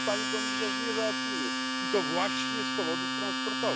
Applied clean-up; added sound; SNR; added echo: none; Domestic sounds, home sounds; -4 dB; none.